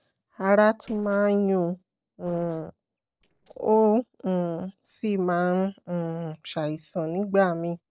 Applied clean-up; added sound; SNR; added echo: neural separator model SepFormer DNS4.